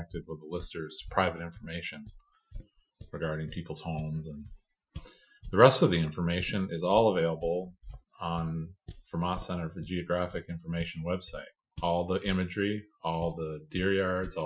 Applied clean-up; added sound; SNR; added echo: classical method Wiener filter.